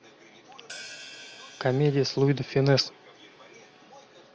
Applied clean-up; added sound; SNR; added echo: none; Hi-hat; 20 dB; none.